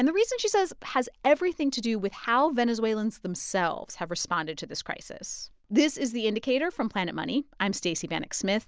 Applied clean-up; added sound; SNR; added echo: none; none; none; none.